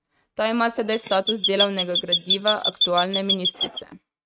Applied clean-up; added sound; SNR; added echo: neural mask model RNNoise.